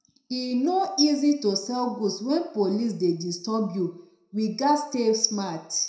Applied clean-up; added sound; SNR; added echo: none; none; none; reverberation time 0.5 s.